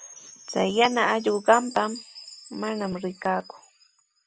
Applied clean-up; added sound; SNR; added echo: none; Chime; 18 dB; none.